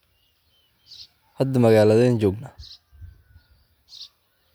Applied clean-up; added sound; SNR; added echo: none; none; none; none.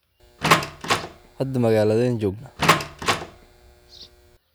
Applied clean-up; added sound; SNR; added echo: none; Door; -1 dB; none.